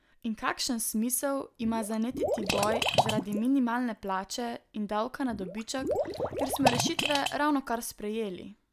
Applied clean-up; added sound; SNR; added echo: none; Liquid + Fart; 2 dB; none.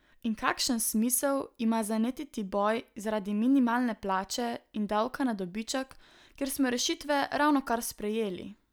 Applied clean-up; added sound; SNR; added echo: none; none; none; none.